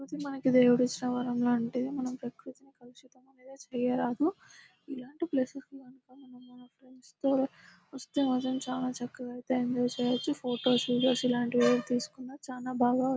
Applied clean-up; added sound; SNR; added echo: none; none; none; none.